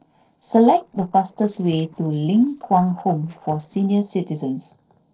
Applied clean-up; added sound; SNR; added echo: neural separator model SepFormer DNS4.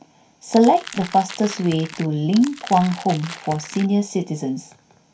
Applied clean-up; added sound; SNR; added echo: none; Crackle; 16 dB; reverberation time 0.2 s.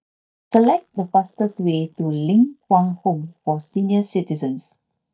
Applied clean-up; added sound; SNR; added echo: neural mask model DeepFilterNet 3.